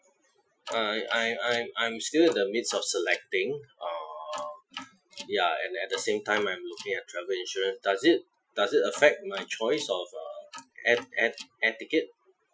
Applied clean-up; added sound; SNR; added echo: classical method Wiener filter.